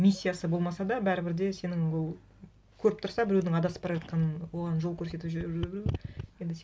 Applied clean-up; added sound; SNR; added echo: none; none; none; none.